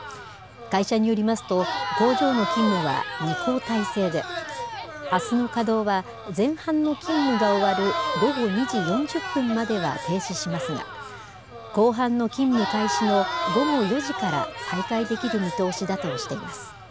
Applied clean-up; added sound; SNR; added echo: none; Crowd; 5 dB; none.